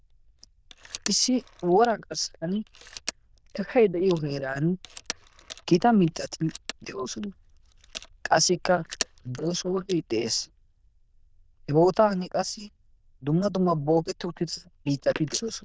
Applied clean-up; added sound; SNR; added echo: neural diffusion model UNIVERSE++.